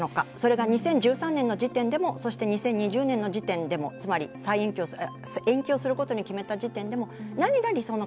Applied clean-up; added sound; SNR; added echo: none; none; none; none.